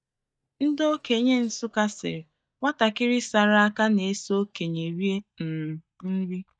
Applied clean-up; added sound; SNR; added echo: neural mask model DeepFilterNet 3.